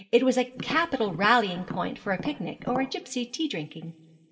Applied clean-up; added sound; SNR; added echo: none; Tap; 12 dB; reverberation time 0.3 s.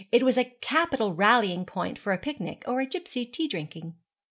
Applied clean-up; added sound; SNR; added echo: none; none; none; none.